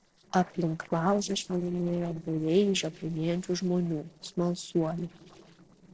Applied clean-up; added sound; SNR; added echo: neural separator model SepFormer DNS4.